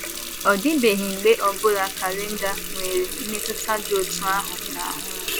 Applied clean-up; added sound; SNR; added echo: none; Water tap, faucet; 6 dB; none.